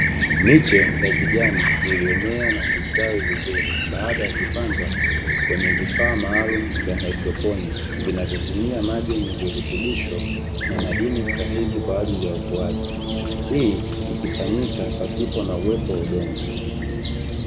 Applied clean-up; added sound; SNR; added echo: none; Fixed-wing aircraft, airplane; -2 dB; none.